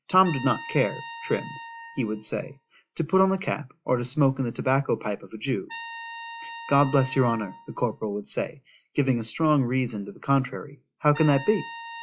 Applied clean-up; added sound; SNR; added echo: classical method log-MMSE.